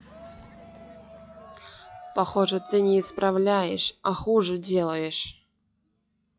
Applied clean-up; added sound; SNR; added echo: classical method log-MMSE.